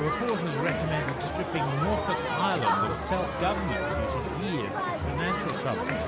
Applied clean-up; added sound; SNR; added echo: none; Crowd; -2 dB; none.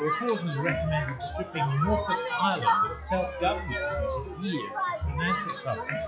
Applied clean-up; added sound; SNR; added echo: classical method log-MMSE.